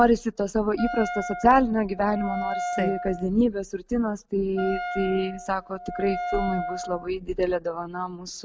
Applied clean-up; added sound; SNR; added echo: none; Wind instrument, woodwind instrument; 7 dB; none.